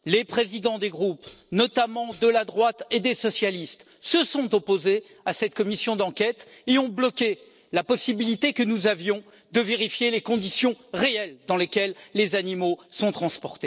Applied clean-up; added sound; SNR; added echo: neural separator model SepFormer DNS4.